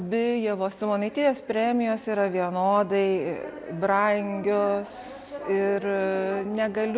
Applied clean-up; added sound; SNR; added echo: none; none; none; none.